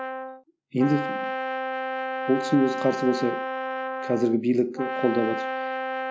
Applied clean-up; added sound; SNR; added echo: none; Brass instrument; 4 dB; none.